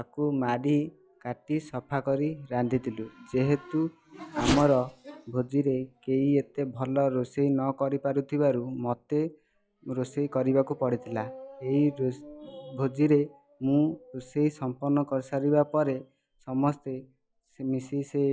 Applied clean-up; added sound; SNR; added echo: classical method log-MMSE.